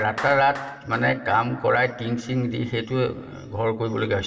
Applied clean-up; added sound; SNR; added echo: none; Clapping; 18 dB; reverberation time 1.8 s.